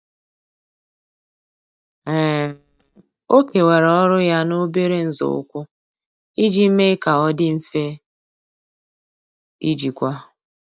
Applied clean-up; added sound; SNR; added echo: neural mask model DeepFilterNet 3.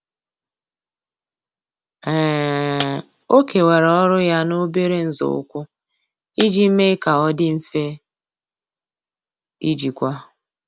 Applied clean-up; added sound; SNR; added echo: none; Shatter; 19 dB; none.